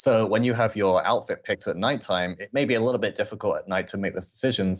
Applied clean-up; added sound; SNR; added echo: none; none; none; none.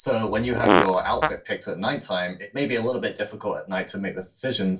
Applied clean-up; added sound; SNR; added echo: none; Fart; -2 dB; reverberation time 0.2 s.